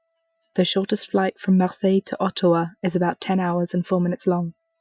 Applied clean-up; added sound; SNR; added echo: classical method Wiener filter.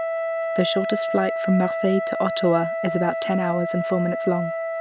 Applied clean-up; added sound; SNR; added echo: none; Wind instrument, woodwind instrument; 2 dB; none.